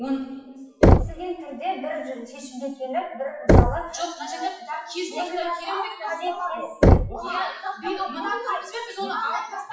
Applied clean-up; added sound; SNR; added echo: classical method WPE with log-MMSE.